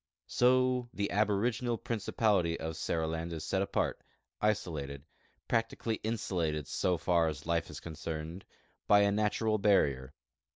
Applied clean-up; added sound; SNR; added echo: none; none; none; none.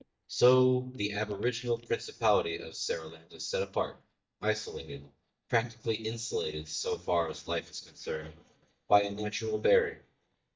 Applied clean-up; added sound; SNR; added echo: neural mask model DeepFilterNet 3.